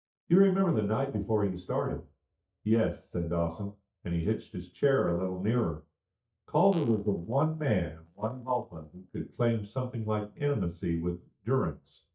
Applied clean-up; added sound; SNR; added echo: neural mask model DeepFilterNet 3.